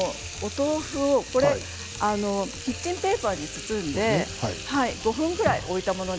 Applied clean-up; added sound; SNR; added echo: none; none; none; none.